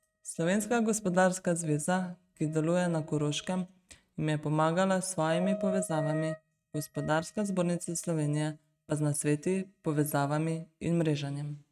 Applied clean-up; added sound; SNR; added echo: neural mask model RNNoise.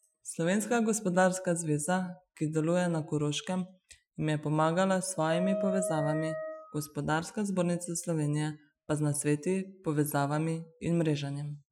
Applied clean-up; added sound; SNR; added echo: classical method Wiener filter.